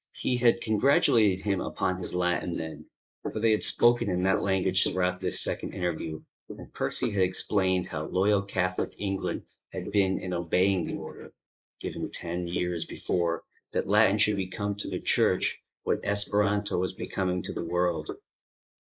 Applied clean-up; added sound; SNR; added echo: neural mask model Resemble Enhance denoiser.